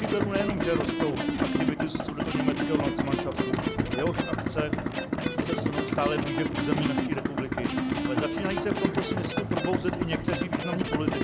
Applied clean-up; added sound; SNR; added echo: none; Idling + Electric guitar; -4 dB; none.